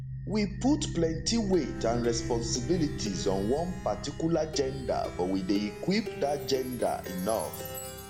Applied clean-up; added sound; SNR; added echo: none; Plucked string instrument; 7 dB; none.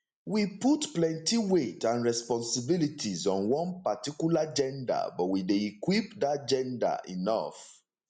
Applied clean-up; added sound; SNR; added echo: none; none; none; none.